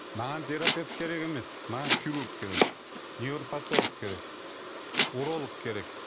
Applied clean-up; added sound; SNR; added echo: none; Domestic sounds, home sounds; -5 dB; none.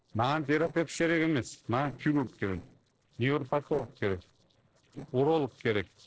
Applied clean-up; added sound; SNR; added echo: neural separator model SepFormer DNS4.